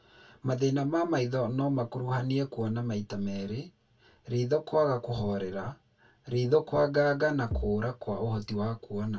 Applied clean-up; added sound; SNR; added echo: none; Bass drum; 5 dB; reverberation time 0.1 s.